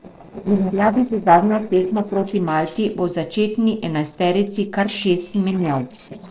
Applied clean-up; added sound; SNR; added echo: neural separator model SepFormer DNS4.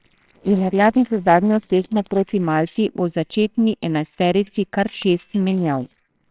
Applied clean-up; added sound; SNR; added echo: neural separator model SepFormer WHAMR!.